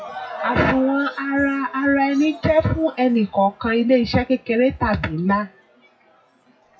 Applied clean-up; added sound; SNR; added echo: classical method WPE with log-MMSE.